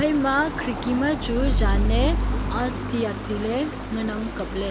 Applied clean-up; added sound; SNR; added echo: none; Stream; 0 dB; none.